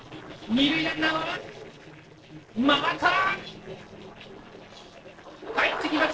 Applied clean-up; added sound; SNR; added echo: neural separator model SepFormer DNS4.